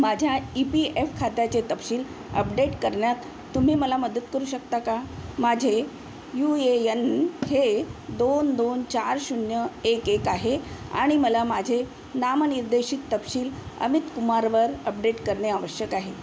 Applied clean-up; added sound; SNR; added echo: none; none; none; none.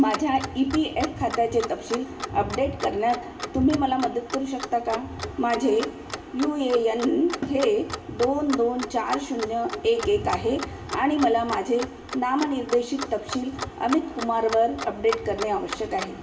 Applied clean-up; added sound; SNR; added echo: none; Clock; 12 dB; reverberation time 1.6 s.